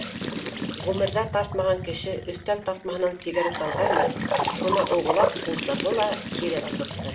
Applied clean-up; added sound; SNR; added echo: none; Trickle, dribble / Bathtub (filling or washing) / Sink (filling or washing) / Gurgling; 2 dB; reverberation time 0.4 s.